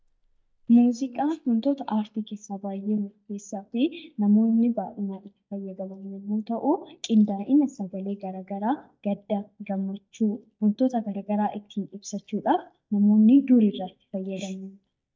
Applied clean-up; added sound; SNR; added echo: neural mask model DeepFilterNet 3.